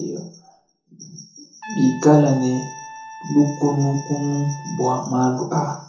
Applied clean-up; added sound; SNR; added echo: none; Trumpet; 17 dB; reverberation time 0.6 s.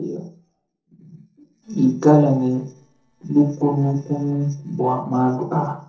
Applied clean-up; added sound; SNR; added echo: neural separator model SepFormer DNS4.